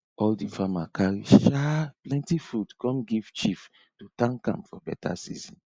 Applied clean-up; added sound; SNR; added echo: neural mask model Resemble Enhance denoiser.